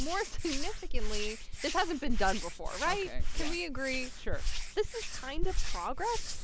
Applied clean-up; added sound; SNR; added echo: none; Hands; -5 dB; none.